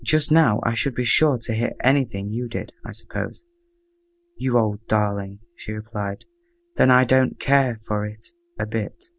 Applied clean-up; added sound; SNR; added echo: none; none; none; none.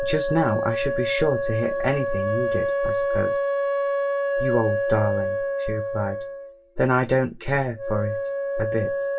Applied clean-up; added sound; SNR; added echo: none; Wind instrument, woodwind instrument; -1 dB; reverberation time 0.2 s.